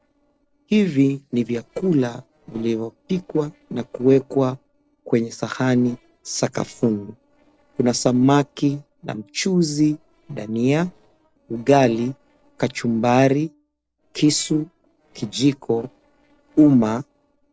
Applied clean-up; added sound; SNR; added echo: neural separator model SepFormer DNS4.